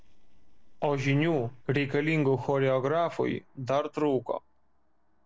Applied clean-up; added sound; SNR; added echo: neural separator model SepFormer DNS4.